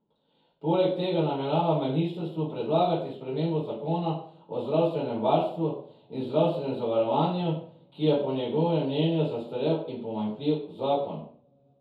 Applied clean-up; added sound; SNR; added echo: none; none; none; reverberation time 0.6 s.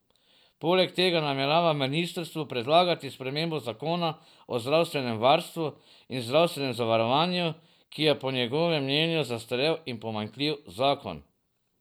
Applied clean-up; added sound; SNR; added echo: none; none; none; none.